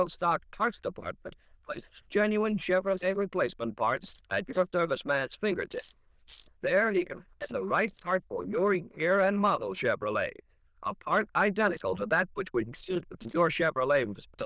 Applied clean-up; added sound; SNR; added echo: neural diffusion model UNIVERSE++.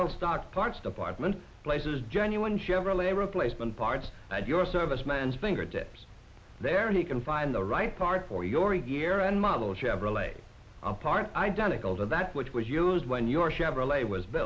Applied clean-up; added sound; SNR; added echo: none; none; none; none.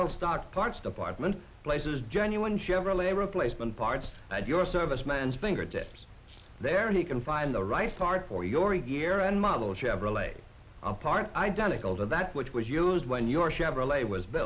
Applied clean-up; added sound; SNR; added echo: none; Tools; 16 dB; none.